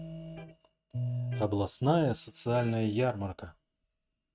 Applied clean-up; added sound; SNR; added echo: neural mask model RNNoise.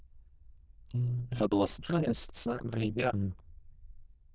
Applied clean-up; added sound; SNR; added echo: neural diffusion model UNIVERSE++.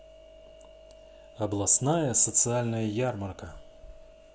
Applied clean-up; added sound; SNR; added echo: none; none; none; none.